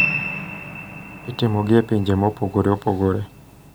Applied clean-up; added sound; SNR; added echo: none; Piano; 8 dB; none.